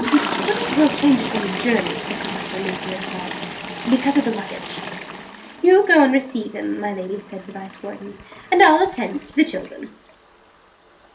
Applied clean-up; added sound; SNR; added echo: none; Toilet flush; 9 dB; reverberation time 0.3 s.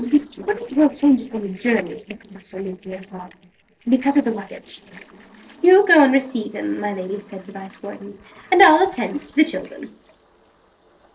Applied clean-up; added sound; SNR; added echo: neural separator model SepFormer DNS4.